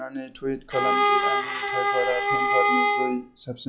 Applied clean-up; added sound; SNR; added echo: classical method log-MMSE.